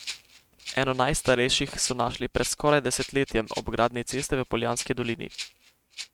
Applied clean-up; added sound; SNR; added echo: neural mask model RNNoise.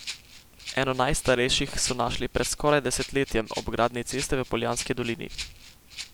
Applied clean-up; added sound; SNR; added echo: none; Rattle (instrument); 15 dB; none.